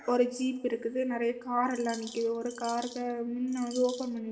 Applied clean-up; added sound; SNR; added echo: none; Bird vocalization, bird call, bird song; 16 dB; reverberation time 2.6 s.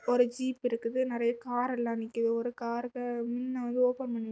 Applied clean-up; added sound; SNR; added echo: none; none; none; none.